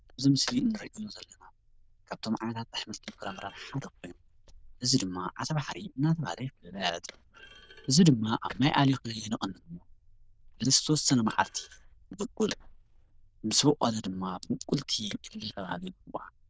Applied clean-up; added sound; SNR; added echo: neural diffusion model UNIVERSE++.